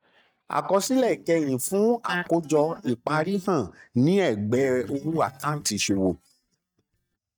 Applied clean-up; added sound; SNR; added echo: neural mask model DeepFilterNet 3.